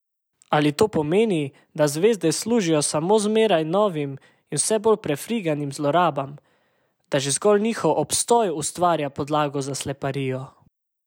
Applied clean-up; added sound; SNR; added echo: none; none; none; none.